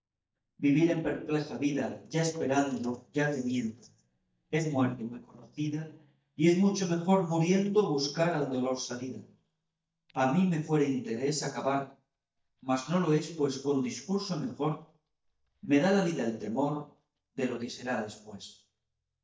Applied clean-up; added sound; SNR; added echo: neural mask model DeepFilterNet 3.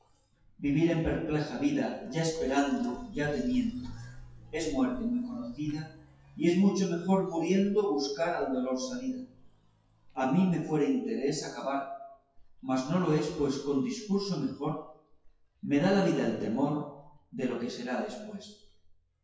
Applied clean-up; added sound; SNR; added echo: classical method WPE with log-MMSE.